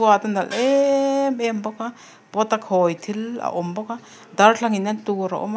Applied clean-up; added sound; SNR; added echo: none; Gong; 20 dB; none.